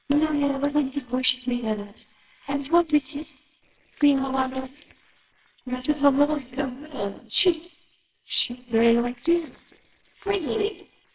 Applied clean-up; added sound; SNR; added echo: neural separator model SepFormer WHAMR!.